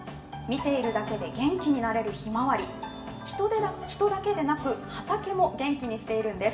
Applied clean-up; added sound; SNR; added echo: none; none; none; reverberation time 0.6 s.